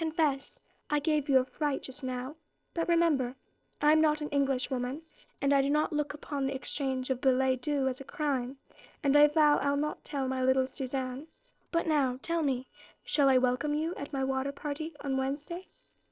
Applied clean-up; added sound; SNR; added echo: neural separator model SepFormer DNS4.